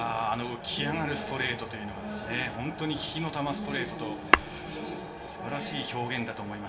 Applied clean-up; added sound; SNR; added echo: none; Tap / Hammer; -1 dB; reverberation time 0.9 s.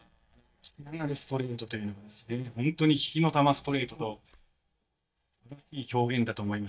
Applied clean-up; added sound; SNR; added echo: neural mask model DeepFilterNet 3.